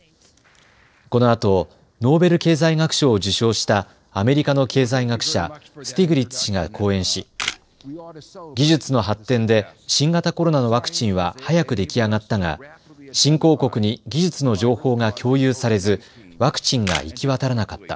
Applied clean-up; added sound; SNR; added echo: neural separator model SepFormer DNS4.